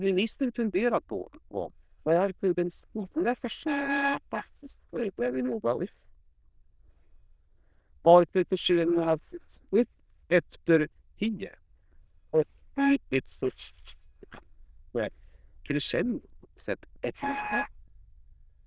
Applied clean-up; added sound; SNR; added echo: neural diffusion model UNIVERSE++.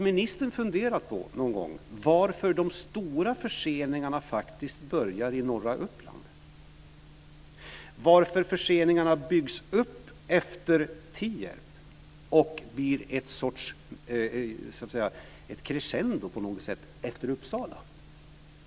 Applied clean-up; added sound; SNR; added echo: none; none; none; none.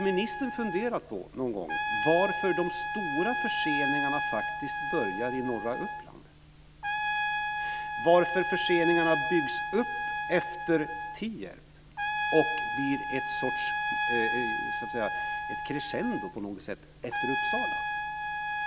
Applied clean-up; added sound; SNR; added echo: none; Trumpet; 1 dB; none.